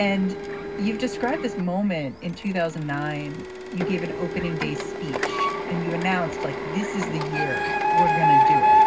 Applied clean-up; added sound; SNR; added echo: none; Printer; -3 dB; reverberation time 0.4 s.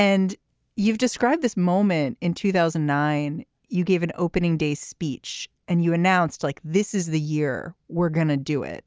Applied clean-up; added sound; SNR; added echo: none; none; none; none.